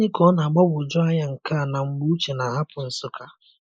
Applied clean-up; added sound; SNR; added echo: neural mask model Resemble Enhance denoiser.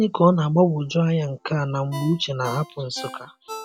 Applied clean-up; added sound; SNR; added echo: none; Ringtone; 18 dB; none.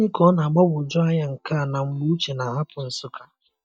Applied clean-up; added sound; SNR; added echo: neural mask model DeepFilterNet 3.